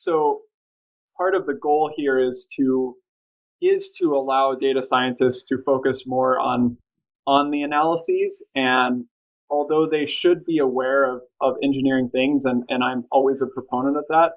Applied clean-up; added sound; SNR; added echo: neural mask model Resemble Enhance denoiser.